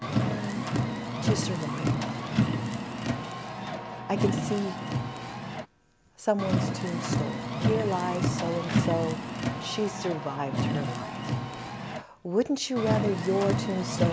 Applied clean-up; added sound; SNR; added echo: none; Car; -2 dB; none.